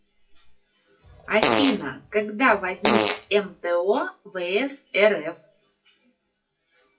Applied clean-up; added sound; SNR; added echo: classical method WPE with log-MMSE.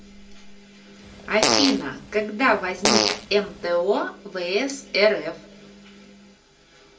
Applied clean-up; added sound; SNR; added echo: none; Fart; -1 dB; reverberation time 0.2 s.